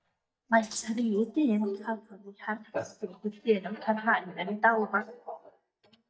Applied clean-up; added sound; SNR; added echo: neural mask model DeepFilterNet 3.